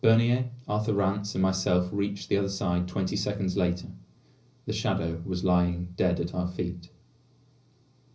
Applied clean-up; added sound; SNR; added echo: none; none; none; reverberation time 0.5 s.